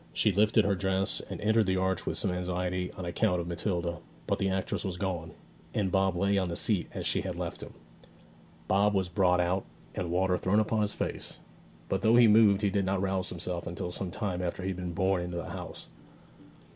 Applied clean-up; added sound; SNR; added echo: none; none; none; none.